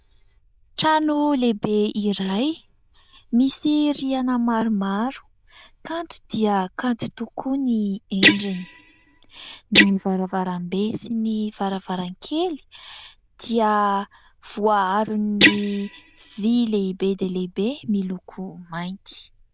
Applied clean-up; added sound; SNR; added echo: neural diffusion model UNIVERSE++.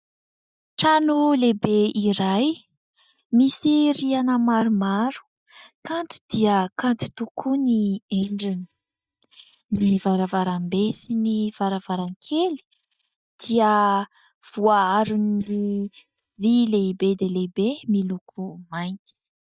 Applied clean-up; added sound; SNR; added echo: neural mask model DeepFilterNet 3.